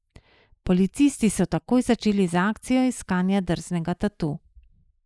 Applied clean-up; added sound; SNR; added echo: neural mask model Resemble Enhance denoiser.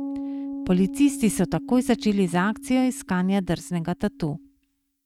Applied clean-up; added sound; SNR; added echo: neural mask model RNNoise.